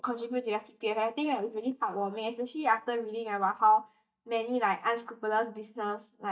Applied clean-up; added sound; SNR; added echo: neural mask model DeepFilterNet 3.